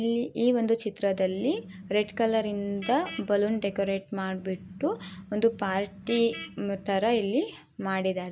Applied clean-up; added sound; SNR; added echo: none; Vehicle horn, car horn, honking; 16 dB; none.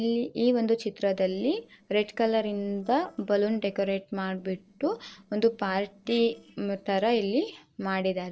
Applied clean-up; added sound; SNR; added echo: neural separator model SepFormer DNS4.